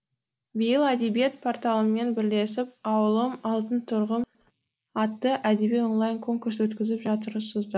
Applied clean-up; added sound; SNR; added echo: neural mask model Resemble Enhance denoiser.